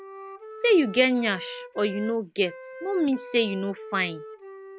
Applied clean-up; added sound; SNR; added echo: none; Wind instrument, woodwind instrument; 15 dB; none.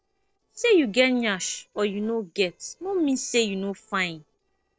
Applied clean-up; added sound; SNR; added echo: neural separator model SepFormer DNS4.